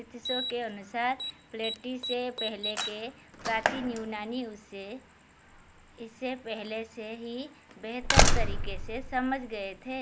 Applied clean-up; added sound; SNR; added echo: none; Slam; -4 dB; none.